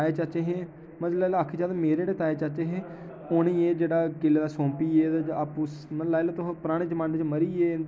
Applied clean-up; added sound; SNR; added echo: none; none; none; none.